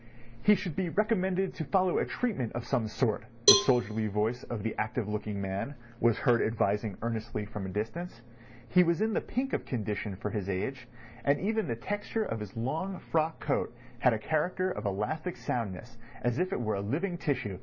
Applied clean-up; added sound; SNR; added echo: none; Cowbell; 1 dB; none.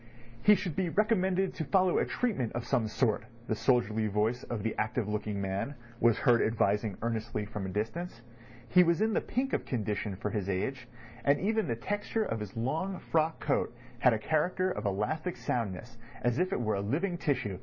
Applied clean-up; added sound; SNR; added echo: none; none; none; none.